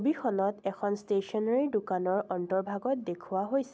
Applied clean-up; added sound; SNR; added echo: none; none; none; none.